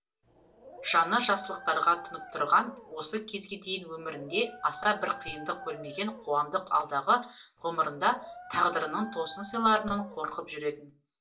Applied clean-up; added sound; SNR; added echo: none; Dog; 16 dB; reverberation time 0.2 s.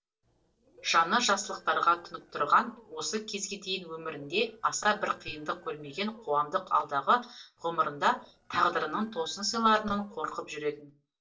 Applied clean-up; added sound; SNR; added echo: neural separator model SepFormer DNS4.